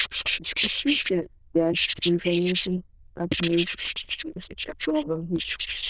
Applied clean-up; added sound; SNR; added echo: neural diffusion model UNIVERSE++.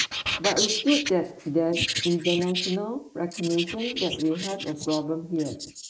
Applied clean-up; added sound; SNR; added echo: neural mask model Resemble Enhance denoiser.